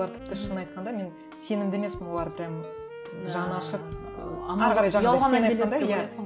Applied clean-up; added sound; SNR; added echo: none; Wind instrument, woodwind instrument; 13 dB; none.